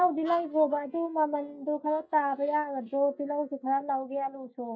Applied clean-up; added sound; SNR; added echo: neural mask model DeepFilterNet 3.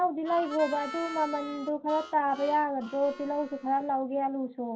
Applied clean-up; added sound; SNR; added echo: none; Harmonica; 14 dB; reverberation time 0.3 s.